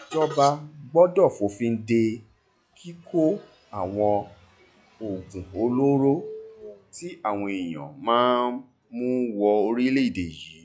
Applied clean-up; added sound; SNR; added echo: classical method log-MMSE.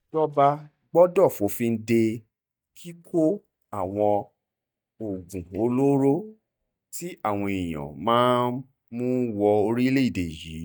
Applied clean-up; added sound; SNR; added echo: neural mask model DeepFilterNet 3.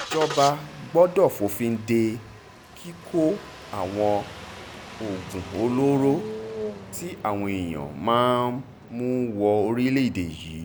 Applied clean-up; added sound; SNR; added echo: none; Engine starting; 14 dB; none.